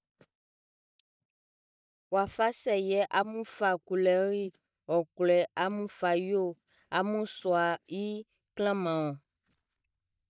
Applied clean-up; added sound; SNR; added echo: neural mask model DeepFilterNet 3.